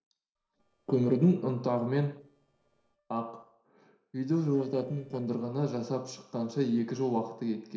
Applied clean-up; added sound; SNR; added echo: neural separator model SepFormer DNS4.